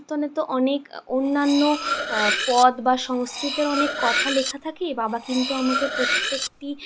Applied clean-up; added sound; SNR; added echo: none; Cutlery, silverware; 4 dB; none.